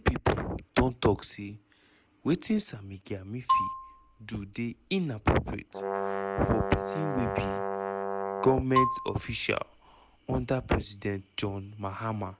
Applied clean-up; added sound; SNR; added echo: none; Brass instrument + Marimba, xylophone; 1 dB; none.